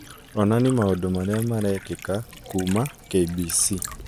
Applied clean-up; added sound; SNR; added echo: none; Liquid; 16 dB; none.